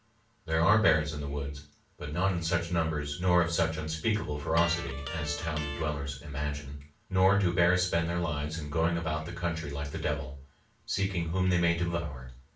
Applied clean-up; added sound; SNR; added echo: none; Electric guitar; 11 dB; reverberation time 0.3 s.